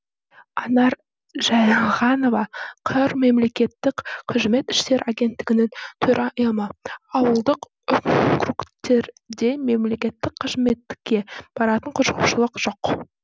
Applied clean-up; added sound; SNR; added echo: none; none; none; none.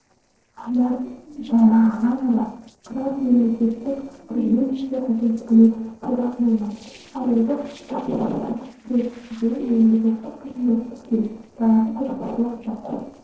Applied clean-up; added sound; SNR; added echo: neural separator model SepFormer DNS4.